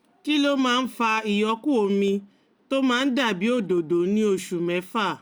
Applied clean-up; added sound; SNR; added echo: none; none; none; none.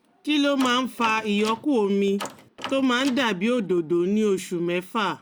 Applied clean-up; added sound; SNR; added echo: none; Door; 15 dB; none.